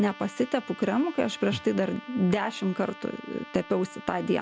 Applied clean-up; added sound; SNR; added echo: none; Trumpet; 18 dB; none.